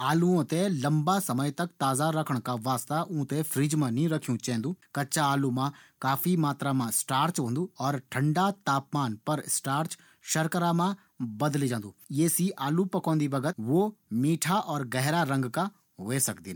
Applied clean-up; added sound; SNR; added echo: none; none; none; none.